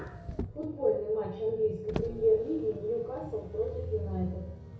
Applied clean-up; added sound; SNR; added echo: none; Motor vehicle (road); 10 dB; reverberation time 0.6 s.